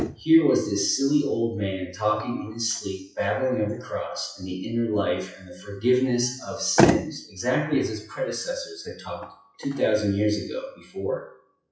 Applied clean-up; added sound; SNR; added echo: classical method WPE with log-MMSE.